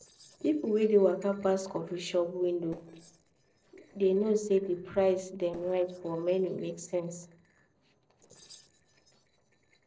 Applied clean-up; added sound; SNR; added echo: neural separator model SepFormer DNS4.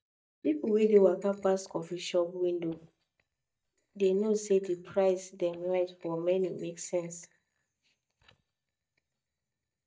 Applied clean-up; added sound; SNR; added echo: neural mask model DeepFilterNet 3.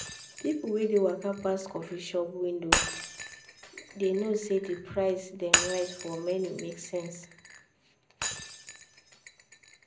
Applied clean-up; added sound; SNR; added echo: none; Shatter; 3 dB; reverberation time 0.4 s.